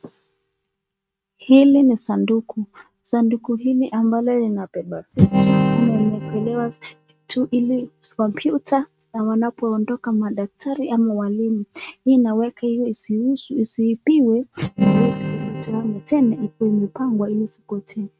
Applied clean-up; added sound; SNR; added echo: neural mask model RNNoise.